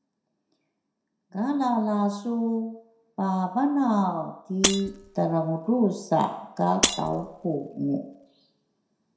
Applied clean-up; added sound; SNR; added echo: none; Shatter; 4 dB; reverberation time 0.6 s.